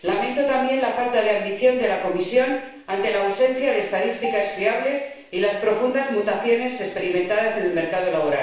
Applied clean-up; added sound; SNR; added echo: none; Marimba, xylophone; 16 dB; reverberation time 0.7 s.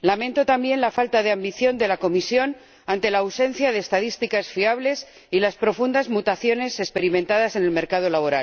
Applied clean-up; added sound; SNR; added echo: none; none; none; none.